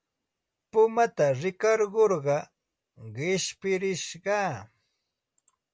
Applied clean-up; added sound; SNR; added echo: none; none; none; none.